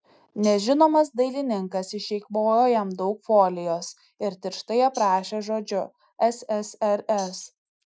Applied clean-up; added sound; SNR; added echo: classical method Wiener filter.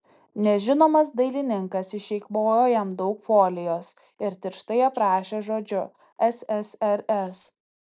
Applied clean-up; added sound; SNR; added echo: neural mask model Resemble Enhance denoiser.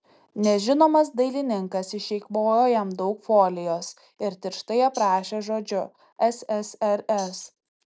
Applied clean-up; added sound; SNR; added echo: none; Tambourine; 18 dB; none.